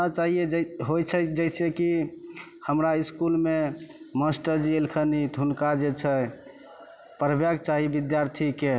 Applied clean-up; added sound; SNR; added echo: none; none; none; none.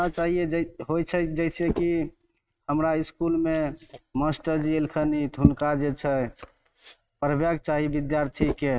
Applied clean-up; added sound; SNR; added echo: neural mask model RNNoise.